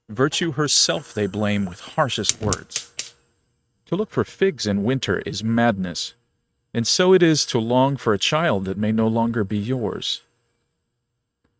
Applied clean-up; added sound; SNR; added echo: neural mask model RNNoise.